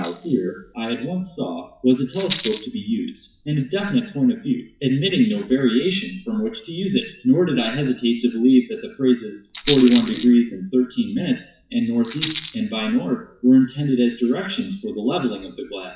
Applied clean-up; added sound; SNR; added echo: classical method WPE with log-MMSE.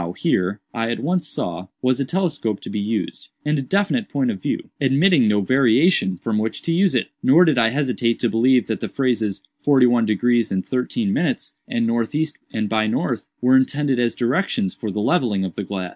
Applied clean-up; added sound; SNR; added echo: none; none; none; none.